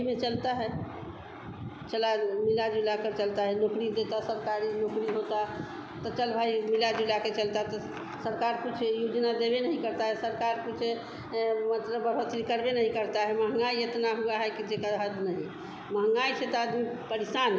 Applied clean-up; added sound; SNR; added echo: none; none; none; none.